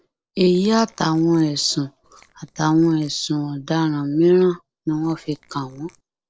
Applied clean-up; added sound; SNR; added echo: neural separator model SepFormer DNS4.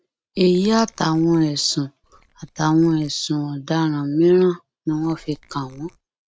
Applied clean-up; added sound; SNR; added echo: neural mask model RNNoise.